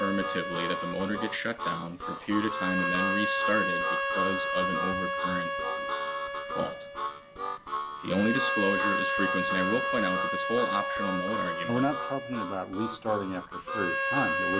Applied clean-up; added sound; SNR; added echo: none; Harmonica + Harmonica; -1 dB; none.